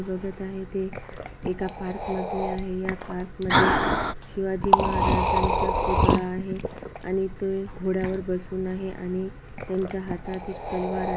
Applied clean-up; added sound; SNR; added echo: none; Liquid; -3 dB; none.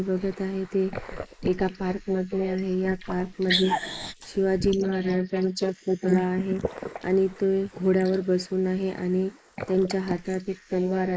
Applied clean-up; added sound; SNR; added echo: neural mask model Resemble Enhance denoiser.